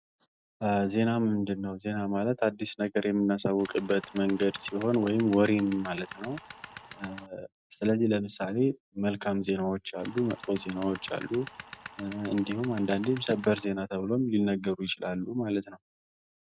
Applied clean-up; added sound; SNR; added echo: none; Tools; 16 dB; none.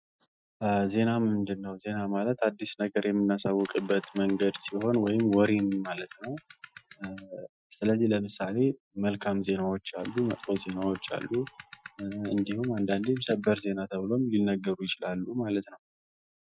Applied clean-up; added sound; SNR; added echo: classical method Wiener filter.